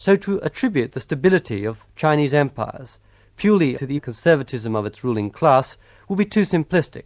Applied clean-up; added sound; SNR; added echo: none; none; none; none.